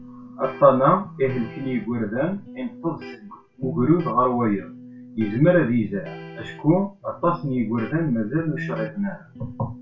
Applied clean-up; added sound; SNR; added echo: none; Electric guitar; 15 dB; reverberation time 0.2 s.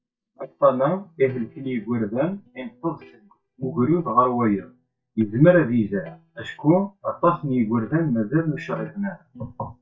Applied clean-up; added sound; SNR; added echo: neural mask model DeepFilterNet 3.